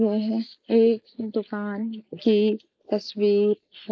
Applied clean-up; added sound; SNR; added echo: neural mask model Resemble Enhance denoiser.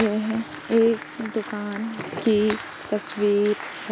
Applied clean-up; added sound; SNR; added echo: none; Applause + Shatter; 12 dB; none.